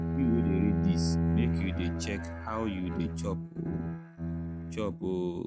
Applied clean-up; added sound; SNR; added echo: neural mask model RNNoise.